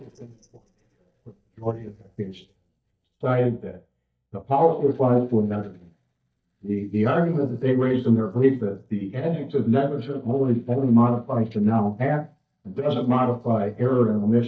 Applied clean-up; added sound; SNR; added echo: neural mask model DeepFilterNet 3.